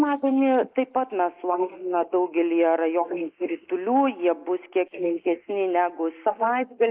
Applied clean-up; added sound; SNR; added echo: neural mask model Resemble Enhance denoiser.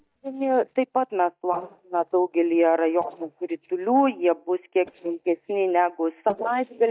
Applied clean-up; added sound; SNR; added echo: neural mask model DeepFilterNet 3.